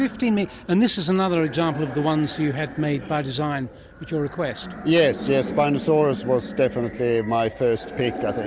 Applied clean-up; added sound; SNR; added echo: none; none; none; none.